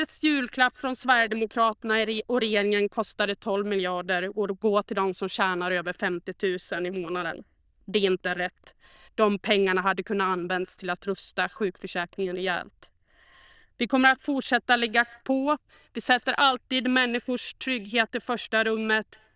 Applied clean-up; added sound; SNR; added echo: neural diffusion model UNIVERSE++.